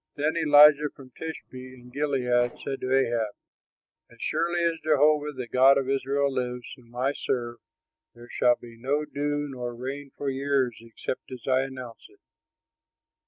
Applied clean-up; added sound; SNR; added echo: neural separator model SepFormer DNS4.